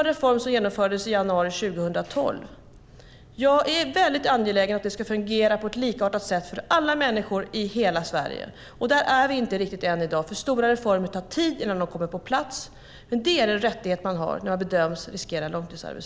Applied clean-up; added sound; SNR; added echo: none; none; none; none.